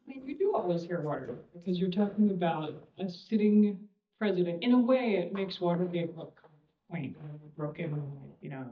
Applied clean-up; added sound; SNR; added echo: neural mask model DeepFilterNet 3.